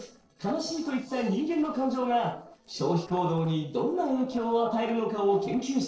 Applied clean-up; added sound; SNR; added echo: neural separator model SepFormer DNS4.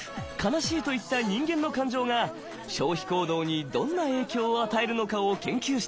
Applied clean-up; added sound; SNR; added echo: none; none; none; none.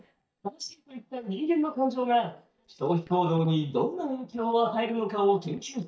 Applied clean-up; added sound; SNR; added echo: neural mask model DeepFilterNet 3.